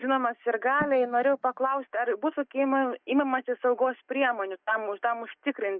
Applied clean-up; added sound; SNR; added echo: neural mask model DeepFilterNet 3.